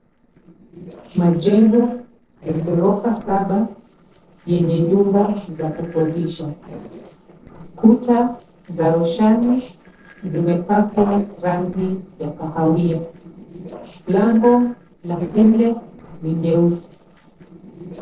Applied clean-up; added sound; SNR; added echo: neural separator model SepFormer DNS4.